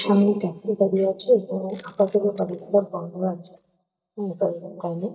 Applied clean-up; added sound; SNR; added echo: neural mask model DeepFilterNet 3.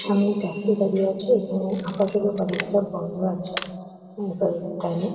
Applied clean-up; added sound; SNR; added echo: none; Camera; 10 dB; reverberation time 2.7 s.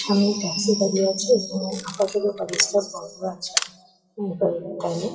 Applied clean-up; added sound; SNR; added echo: classical method WPE with log-MMSE.